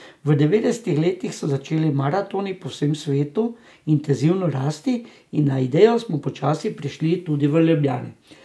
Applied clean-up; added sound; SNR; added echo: none; none; none; none.